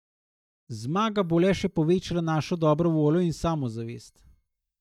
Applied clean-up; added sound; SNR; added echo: neural mask model DeepFilterNet 3.